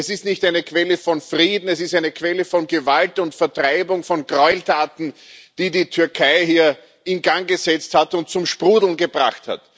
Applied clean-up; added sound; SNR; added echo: none; none; none; none.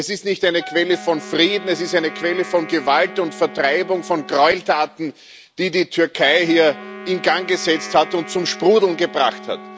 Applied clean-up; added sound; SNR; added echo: none; Wind instrument, woodwind instrument + Wind instrument, woodwind instrument; 16 dB; none.